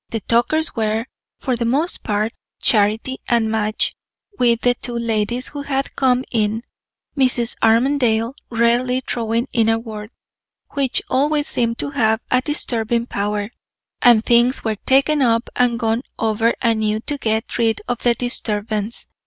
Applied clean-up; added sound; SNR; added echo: none; none; none; none.